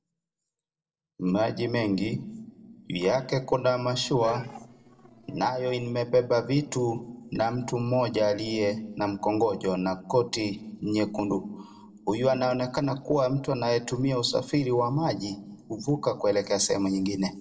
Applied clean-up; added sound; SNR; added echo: neural separator model SepFormer DNS4.